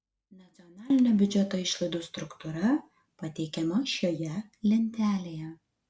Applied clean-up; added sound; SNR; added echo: none; none; none; none.